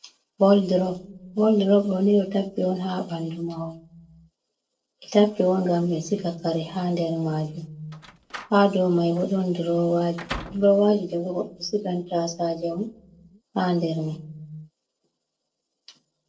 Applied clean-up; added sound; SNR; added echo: neural separator model SepFormer DNS4.